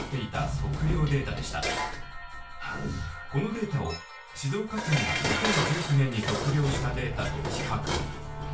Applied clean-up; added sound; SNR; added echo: none; Dishes, pots, and pans; 5 dB; reverberation time 0.2 s.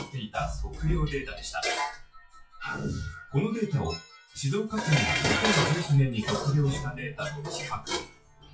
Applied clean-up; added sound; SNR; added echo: classical method WPE with log-MMSE.